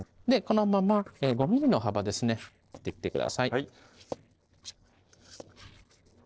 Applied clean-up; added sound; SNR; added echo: neural separator model SepFormer DNS4.